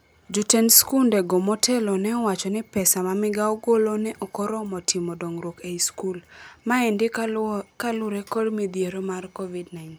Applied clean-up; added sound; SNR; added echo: none; none; none; none.